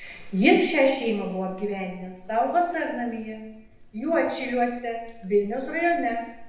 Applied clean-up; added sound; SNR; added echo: none; Chewing, mastication; 19 dB; reverberation time 0.8 s.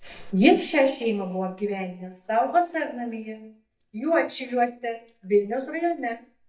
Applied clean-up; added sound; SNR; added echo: neural mask model DeepFilterNet 3.